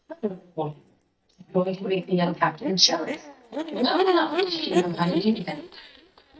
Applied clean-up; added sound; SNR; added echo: neural mask model DeepFilterNet 3.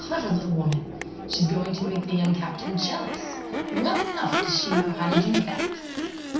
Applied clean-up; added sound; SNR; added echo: none; Crowd / Race car, auto racing / Accelerating, revving, vroom; 3 dB; reverberation time 0.6 s.